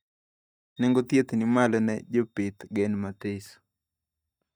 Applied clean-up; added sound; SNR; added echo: neural mask model DeepFilterNet 3.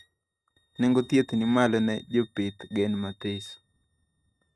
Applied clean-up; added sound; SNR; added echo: neural mask model RNNoise.